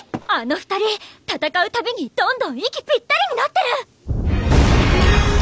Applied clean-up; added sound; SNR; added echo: none; none; none; none.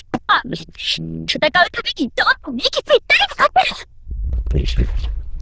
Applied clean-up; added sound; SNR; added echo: neural diffusion model UNIVERSE++.